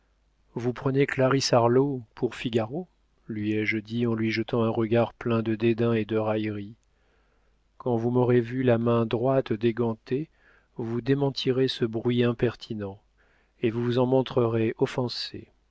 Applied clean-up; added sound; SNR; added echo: none; none; none; none.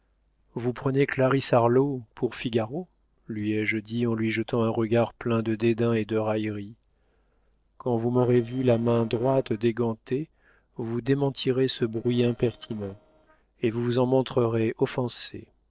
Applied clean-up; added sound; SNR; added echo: neural separator model SepFormer DNS4.